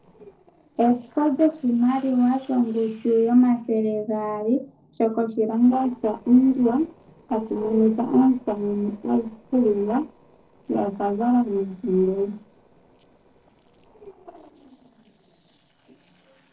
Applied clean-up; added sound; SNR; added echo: neural separator model SepFormer DNS4.